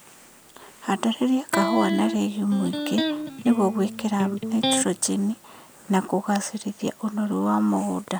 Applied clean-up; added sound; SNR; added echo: none; Electric guitar; 4 dB; none.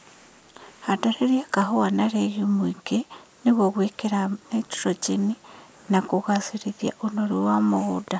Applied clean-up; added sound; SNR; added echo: none; none; none; none.